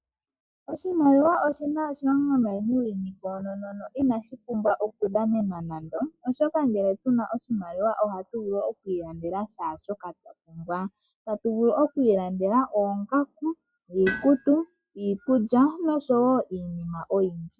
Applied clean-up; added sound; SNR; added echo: classical method log-MMSE.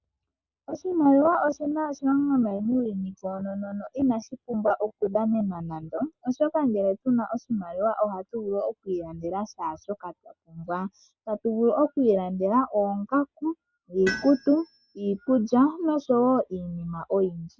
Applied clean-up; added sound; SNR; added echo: none; Tools; 15 dB; none.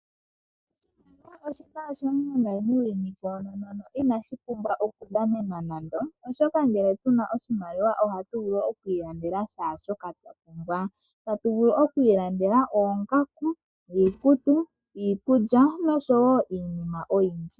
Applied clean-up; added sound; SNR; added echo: neural mask model DeepFilterNet 3.